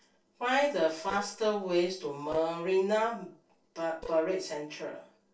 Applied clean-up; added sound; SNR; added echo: neural separator model SepFormer DNS4.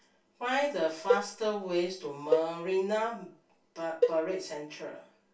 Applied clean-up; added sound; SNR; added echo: none; Cowbell; 1 dB; reverberation time 0.2 s.